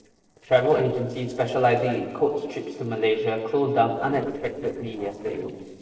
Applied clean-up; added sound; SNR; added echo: neural separator model SepFormer DNS4.